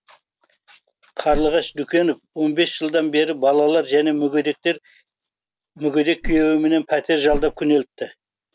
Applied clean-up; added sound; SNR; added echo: none; Whoosh, swoosh, swish; 8 dB; none.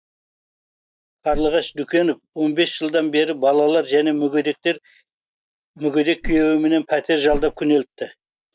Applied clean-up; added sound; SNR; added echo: neural mask model DeepFilterNet 3.